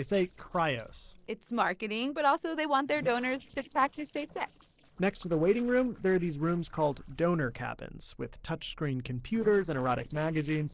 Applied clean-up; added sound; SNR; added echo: neural separator model SepFormer DNS4.